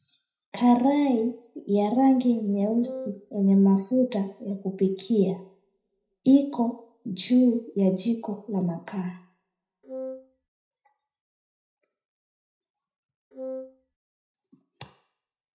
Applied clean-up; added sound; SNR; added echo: none; Wind instrument, woodwind instrument; 11 dB; reverberation time 0.5 s.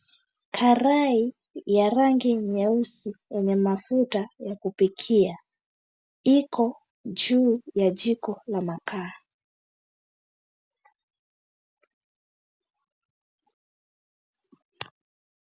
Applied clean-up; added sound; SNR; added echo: none; none; none; none.